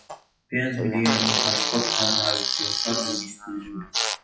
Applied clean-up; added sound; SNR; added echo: classical method WPE with log-MMSE.